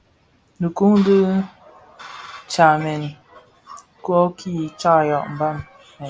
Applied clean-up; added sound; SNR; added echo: none; none; none; none.